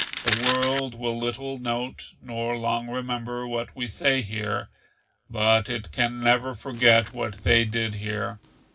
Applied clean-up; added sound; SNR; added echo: none; Fire; 10 dB; reverberation time 0.4 s.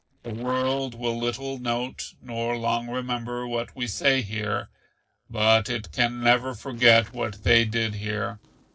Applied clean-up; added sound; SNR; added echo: neural separator model SepFormer DNS4.